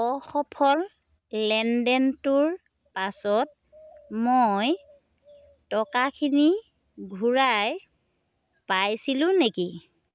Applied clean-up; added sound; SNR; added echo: none; none; none; none.